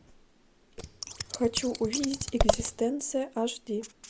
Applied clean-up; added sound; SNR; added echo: none; Scissors; -1 dB; none.